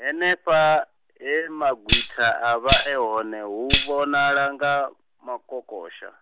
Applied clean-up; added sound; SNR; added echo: none; Tambourine; 1 dB; none.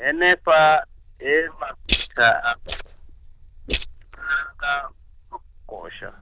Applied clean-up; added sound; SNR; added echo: neural diffusion model UNIVERSE++.